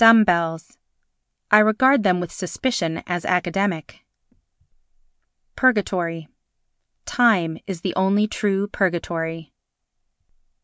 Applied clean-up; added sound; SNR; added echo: none; none; none; none.